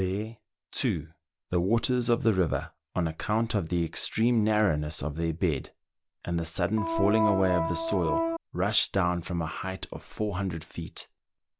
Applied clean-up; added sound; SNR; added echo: none; Organ; 0 dB; none.